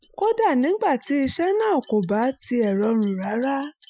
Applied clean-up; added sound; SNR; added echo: classical method Wiener filter.